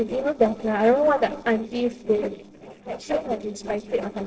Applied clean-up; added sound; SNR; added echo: neural separator model SepFormer DNS4.